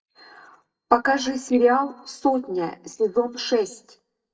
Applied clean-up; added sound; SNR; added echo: neural mask model DeepFilterNet 3.